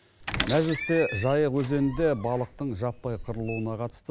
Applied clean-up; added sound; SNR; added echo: none; Squeak; 10 dB; none.